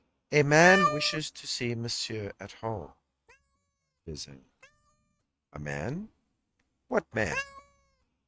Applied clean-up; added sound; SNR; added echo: neural mask model RNNoise.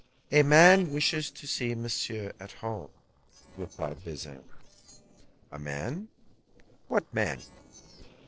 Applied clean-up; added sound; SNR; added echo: neural separator model SepFormer DNS4.